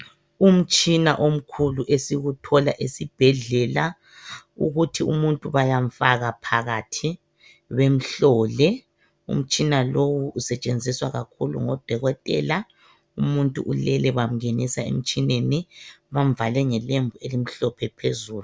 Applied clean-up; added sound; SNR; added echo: none; none; none; none.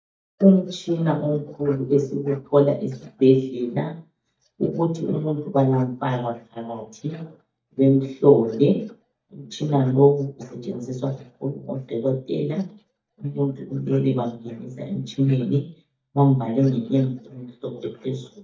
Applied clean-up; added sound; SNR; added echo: neural mask model DeepFilterNet 3.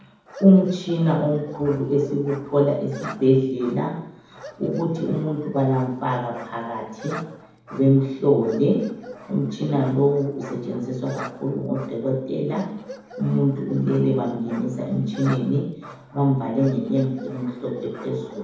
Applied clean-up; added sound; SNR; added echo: none; Bark; 18 dB; reverberation time 1.2 s.